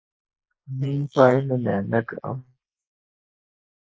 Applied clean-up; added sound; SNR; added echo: neural mask model Resemble Enhance denoiser.